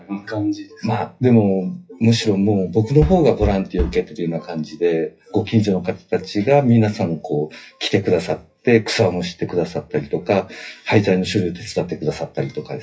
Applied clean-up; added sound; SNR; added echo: classical method WPE with log-MMSE.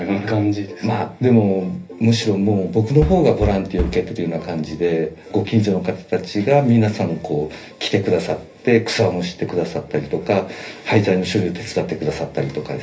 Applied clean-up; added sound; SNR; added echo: none; Knock; 6 dB; reverberation time 0.3 s.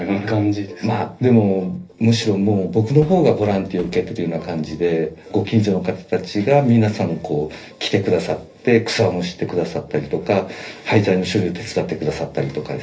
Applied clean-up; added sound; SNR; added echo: neural separator model SepFormer DNS4.